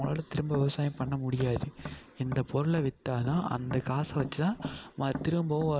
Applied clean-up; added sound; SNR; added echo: none; Tap; 12 dB; none.